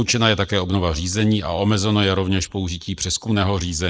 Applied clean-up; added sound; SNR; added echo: neural mask model Resemble Enhance denoiser.